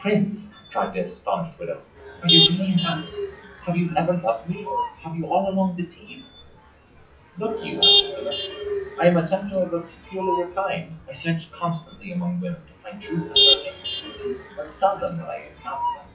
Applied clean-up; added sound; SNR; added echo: classical method WPE with log-MMSE.